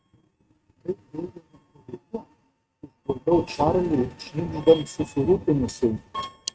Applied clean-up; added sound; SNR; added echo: neural mask model RNNoise.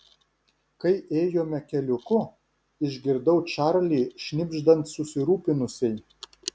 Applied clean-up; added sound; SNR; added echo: none; none; none; none.